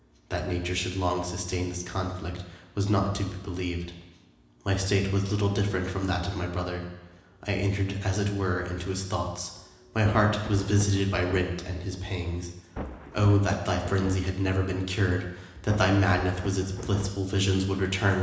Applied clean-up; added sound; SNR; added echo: none; Thunder; 11 dB; reverberation time 1.0 s.